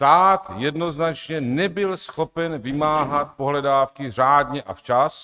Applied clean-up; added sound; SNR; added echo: neural mask model RNNoise.